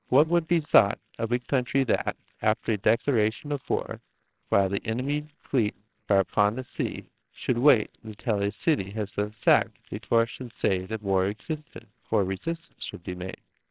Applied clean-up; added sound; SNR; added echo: neural separator model SepFormer WHAMR!.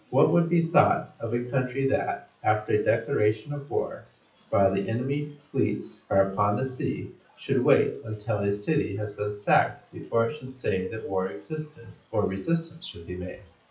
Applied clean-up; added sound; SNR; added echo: classical method WPE with log-MMSE.